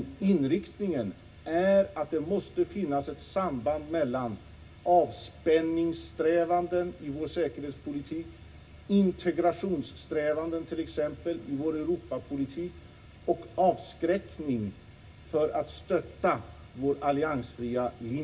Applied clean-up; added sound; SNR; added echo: none; none; none; reverberation time 0.4 s.